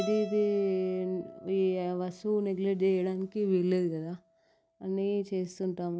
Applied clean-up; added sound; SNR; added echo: none; Keyboard (musical); 17 dB; none.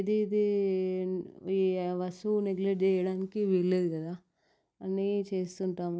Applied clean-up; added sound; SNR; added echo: none; none; none; none.